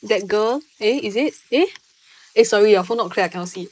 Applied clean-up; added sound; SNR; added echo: neural mask model Resemble Enhance denoiser.